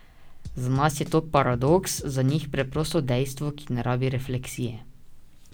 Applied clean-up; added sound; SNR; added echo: none; Drum / Drum kit; 16 dB; none.